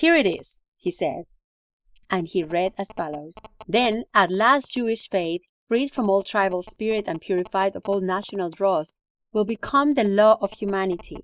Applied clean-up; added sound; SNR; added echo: neural mask model Resemble Enhance denoiser.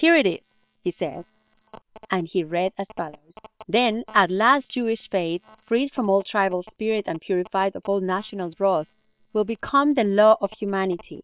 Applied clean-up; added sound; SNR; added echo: neural separator model SepFormer WHAM!.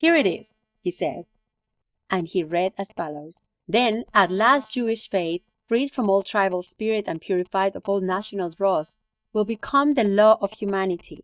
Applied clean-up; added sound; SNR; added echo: neural mask model DeepFilterNet 3.